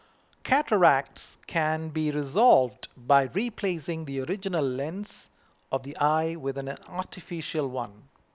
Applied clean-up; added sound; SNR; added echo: none; none; none; none.